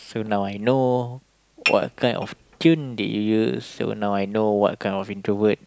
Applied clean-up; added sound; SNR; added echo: none; Dishes, pots, and pans / Chink, clink; 9 dB; none.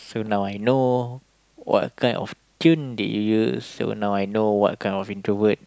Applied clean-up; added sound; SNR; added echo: none; none; none; none.